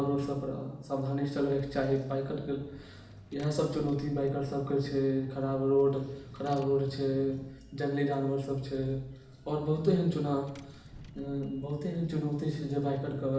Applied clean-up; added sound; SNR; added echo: none; Engine / Car; 19 dB; reverberation time 0.8 s.